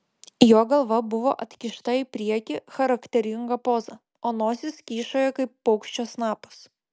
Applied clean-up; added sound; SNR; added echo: none; none; none; none.